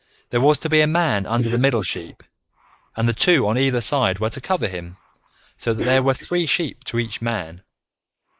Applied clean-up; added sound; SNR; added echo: neural mask model Resemble Enhance denoiser.